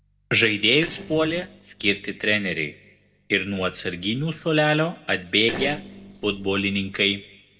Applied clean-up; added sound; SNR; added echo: neural separator model SepFormer DNS4.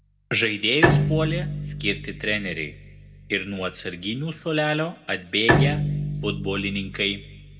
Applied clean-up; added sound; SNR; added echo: none; Bowed string instrument; 0 dB; reverberation time 1.1 s.